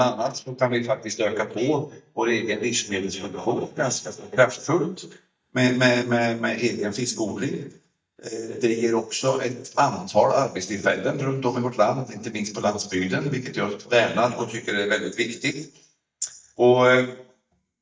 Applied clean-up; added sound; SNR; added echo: neural mask model DeepFilterNet 3.